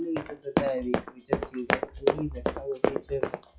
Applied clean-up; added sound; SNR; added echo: classical method WPE with log-MMSE.